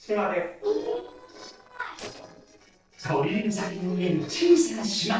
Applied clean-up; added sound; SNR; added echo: neural separator model SepFormer DNS4.